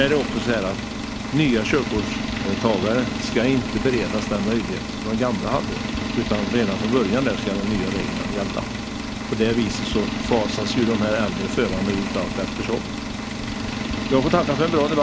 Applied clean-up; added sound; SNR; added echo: none; Engine; 3 dB; none.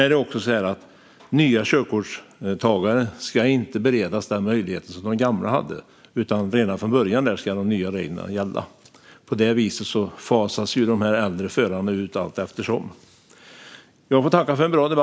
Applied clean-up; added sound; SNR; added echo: none; none; none; none.